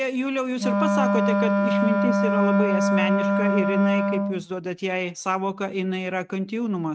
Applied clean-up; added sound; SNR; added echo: neural mask model RNNoise.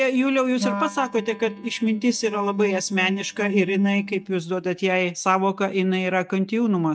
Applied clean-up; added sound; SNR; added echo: neural mask model DeepFilterNet 3.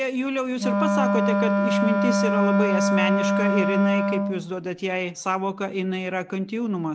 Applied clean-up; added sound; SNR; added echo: none; Wind instrument, woodwind instrument; -3 dB; none.